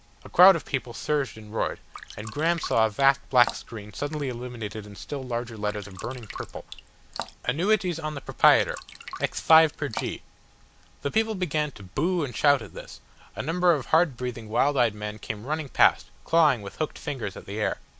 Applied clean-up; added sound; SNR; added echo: none; Drip; 14 dB; none.